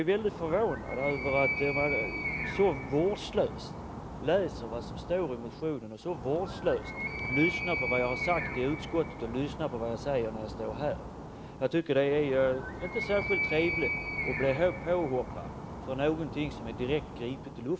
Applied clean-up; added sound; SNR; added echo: none; Animal; 5 dB; none.